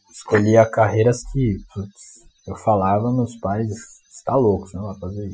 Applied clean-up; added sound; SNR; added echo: classical method Wiener filter.